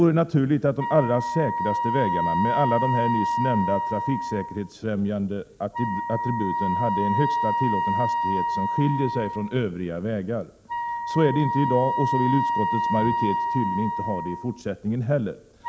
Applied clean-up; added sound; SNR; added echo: none; Wind instrument, woodwind instrument; 2 dB; none.